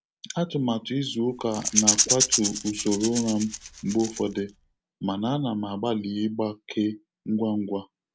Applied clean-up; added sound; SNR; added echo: none; Rattle / Rattle (instrument); 0 dB; none.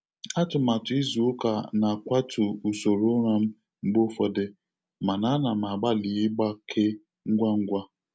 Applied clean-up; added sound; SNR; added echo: none; none; none; none.